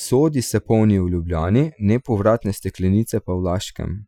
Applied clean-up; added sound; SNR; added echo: classical method Wiener filter.